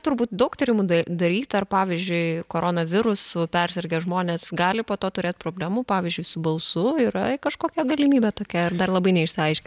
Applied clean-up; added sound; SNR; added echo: none; none; none; none.